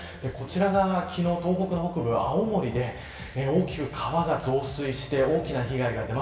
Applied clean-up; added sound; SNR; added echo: none; none; none; reverberation time 1.1 s.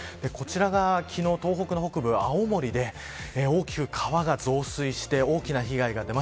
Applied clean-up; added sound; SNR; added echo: none; none; none; none.